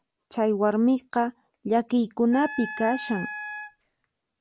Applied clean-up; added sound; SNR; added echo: none; Wind instrument, woodwind instrument; 11 dB; none.